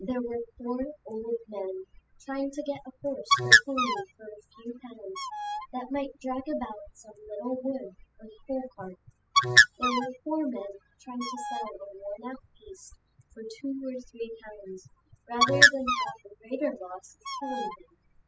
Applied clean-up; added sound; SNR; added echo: classical method spectral subtraction.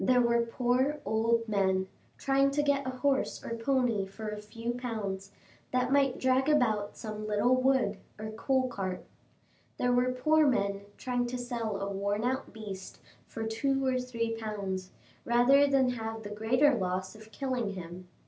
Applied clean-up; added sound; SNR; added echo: none; none; none; none.